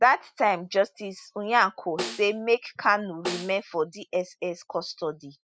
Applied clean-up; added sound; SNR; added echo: classical method spectral subtraction.